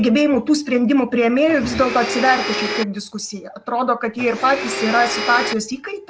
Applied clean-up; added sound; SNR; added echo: none; Domestic sounds, home sounds; 6 dB; none.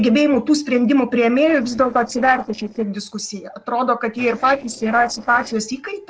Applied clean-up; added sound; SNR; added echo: neural separator model SepFormer DNS4.